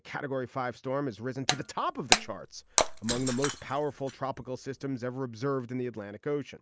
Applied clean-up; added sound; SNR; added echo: none; Shatter; -1 dB; none.